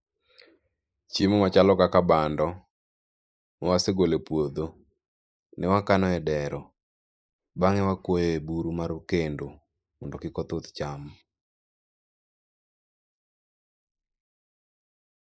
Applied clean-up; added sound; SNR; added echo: neural mask model Resemble Enhance denoiser.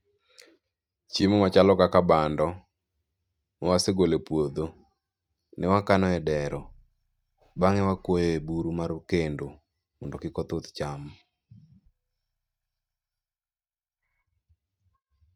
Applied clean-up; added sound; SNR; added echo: neural mask model RNNoise.